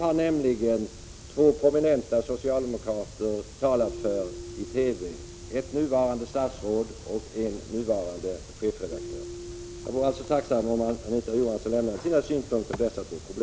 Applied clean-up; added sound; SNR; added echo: none; Keyboard (musical); 19 dB; none.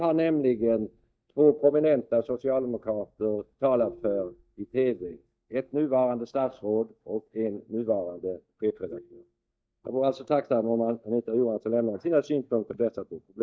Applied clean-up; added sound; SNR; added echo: neural mask model DeepFilterNet 3.